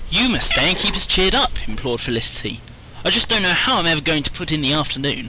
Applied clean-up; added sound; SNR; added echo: none; Cat; 10 dB; none.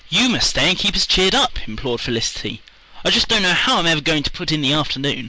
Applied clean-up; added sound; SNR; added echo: none; none; none; none.